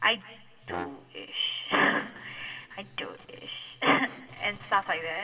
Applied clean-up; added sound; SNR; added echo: none; Brass instrument; 12 dB; reverberation time 2.2 s.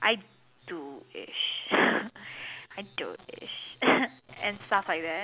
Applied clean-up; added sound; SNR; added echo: none; none; none; none.